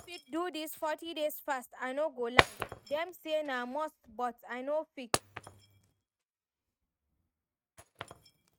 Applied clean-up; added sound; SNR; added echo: neural mask model RNNoise.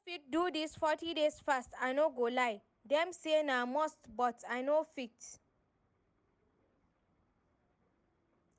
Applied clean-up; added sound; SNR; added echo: none; none; none; none.